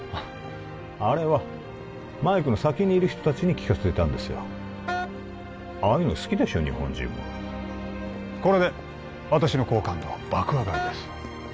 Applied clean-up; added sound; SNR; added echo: none; Wind instrument, woodwind instrument; 7 dB; none.